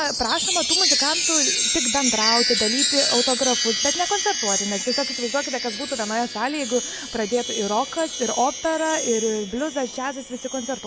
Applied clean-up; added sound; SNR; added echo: none; Chime; 0 dB; none.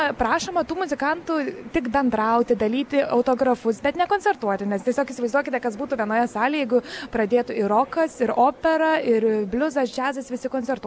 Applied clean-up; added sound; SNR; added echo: none; none; none; none.